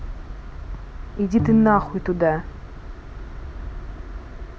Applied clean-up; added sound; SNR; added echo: none; Bowed string instrument; 10 dB; none.